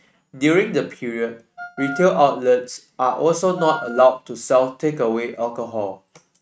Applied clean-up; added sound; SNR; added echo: neural mask model RNNoise.